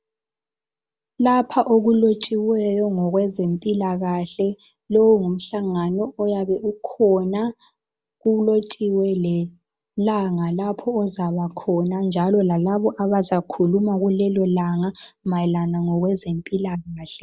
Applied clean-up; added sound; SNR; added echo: none; none; none; none.